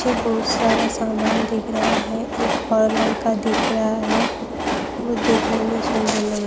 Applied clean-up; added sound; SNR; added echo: none; Train; 0 dB; none.